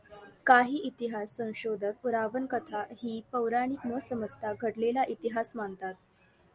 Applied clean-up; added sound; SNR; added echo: none; none; none; none.